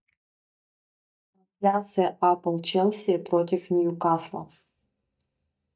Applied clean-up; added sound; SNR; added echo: neural mask model DeepFilterNet 3.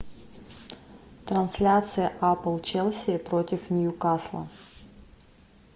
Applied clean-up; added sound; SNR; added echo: none; none; none; none.